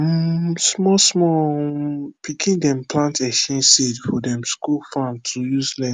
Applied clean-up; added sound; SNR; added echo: none; none; none; none.